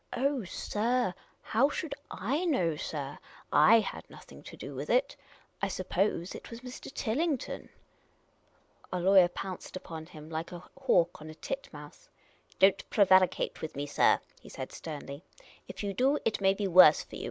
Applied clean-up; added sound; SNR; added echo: none; none; none; none.